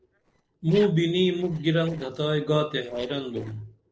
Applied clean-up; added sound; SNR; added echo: neural separator model SepFormer DNS4.